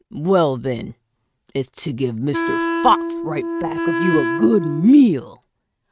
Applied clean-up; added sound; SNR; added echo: neural mask model RNNoise.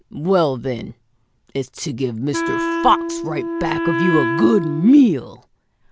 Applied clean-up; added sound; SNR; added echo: none; Wind instrument, woodwind instrument; 3 dB; none.